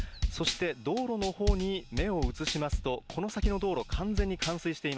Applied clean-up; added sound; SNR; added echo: none; Drum kit; 2 dB; none.